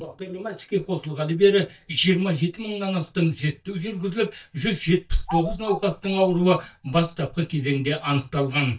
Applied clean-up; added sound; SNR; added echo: neural mask model DeepFilterNet 3.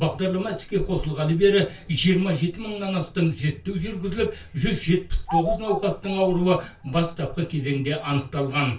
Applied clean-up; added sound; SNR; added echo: none; Bird vocalization, bird call, bird song; 8 dB; reverberation time 0.2 s.